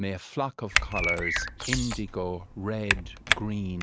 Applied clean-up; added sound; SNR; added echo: none; Bird + Typing; -2 dB; none.